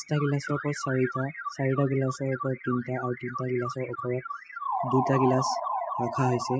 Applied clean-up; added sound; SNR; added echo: classical method spectral subtraction.